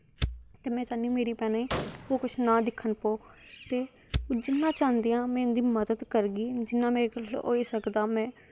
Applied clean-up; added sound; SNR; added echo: none; Fire + Gunshot, gunfire; 12 dB; none.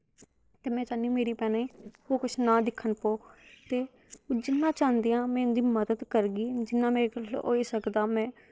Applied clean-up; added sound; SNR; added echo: neural separator model SepFormer DNS4.